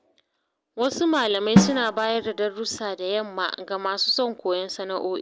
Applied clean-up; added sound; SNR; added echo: none; Drum; 1 dB; none.